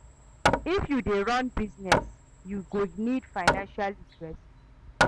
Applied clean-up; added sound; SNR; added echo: none; Hammer; 0 dB; none.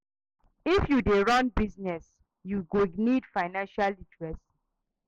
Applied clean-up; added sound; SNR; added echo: none; none; none; none.